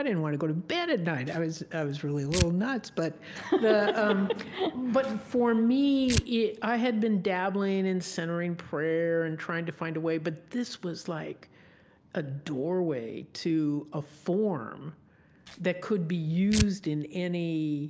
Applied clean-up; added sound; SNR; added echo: none; Tearing; 8 dB; none.